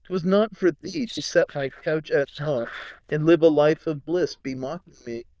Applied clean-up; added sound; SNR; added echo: neural diffusion model UNIVERSE++.